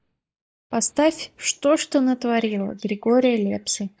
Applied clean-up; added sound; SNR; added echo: neural mask model DeepFilterNet 3.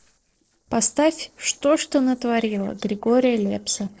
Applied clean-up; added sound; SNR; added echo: neural separator model SepFormer DNS4.